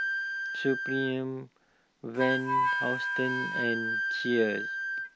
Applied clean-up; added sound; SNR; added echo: none; Wind instrument, woodwind instrument; -1 dB; none.